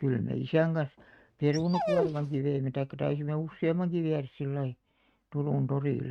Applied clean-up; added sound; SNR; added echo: neural mask model RNNoise.